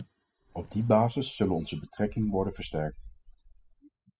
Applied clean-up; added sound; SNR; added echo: classical method spectral subtraction.